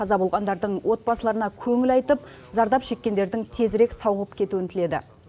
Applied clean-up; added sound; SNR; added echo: none; none; none; none.